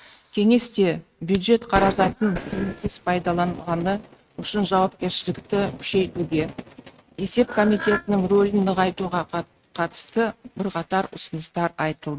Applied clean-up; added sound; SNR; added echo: neural mask model RNNoise.